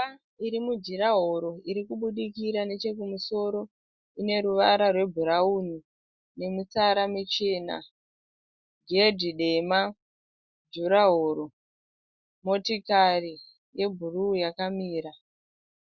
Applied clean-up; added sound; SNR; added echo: none; none; none; none.